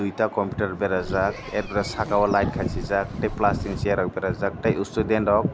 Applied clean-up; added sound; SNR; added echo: none; Walk, footsteps / Insect; 14 dB; none.